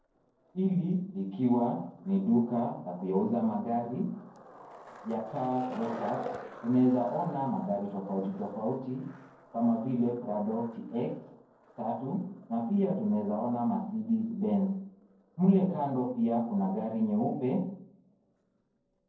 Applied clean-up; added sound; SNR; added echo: neural separator model SepFormer DNS4.